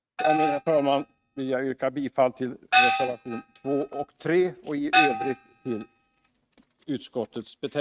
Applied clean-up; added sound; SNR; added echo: neural mask model RNNoise.